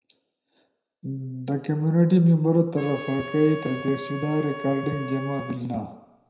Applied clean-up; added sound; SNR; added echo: none; Trumpet; 13 dB; reverberation time 0.7 s.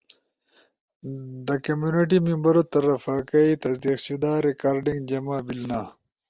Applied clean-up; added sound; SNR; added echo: none; none; none; none.